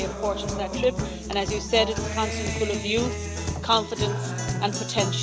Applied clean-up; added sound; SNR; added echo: none; Guitar; 2 dB; none.